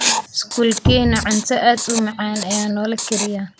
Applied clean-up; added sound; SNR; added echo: none; Writing + Cupboard open or close; 4 dB; none.